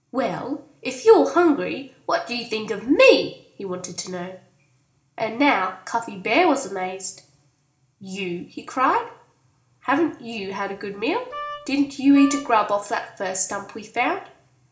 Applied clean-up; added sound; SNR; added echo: none; Wind instrument, woodwind instrument; 13 dB; reverberation time 0.4 s.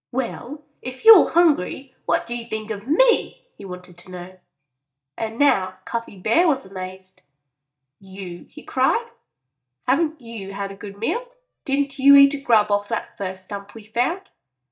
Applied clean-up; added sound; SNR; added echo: neural mask model DeepFilterNet 3.